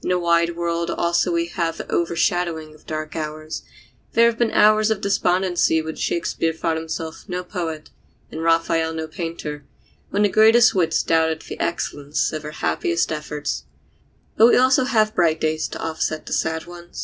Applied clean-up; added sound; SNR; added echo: none; none; none; none.